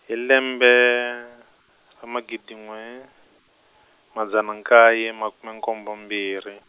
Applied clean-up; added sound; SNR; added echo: none; none; none; none.